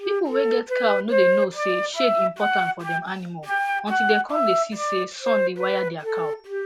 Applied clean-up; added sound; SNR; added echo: none; Wind instrument, woodwind instrument; -4 dB; none.